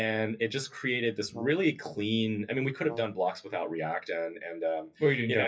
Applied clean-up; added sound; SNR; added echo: classical method WPE with log-MMSE.